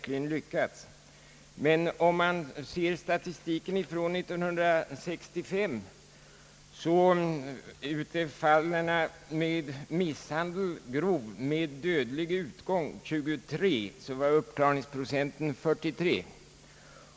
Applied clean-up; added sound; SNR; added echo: none; none; none; none.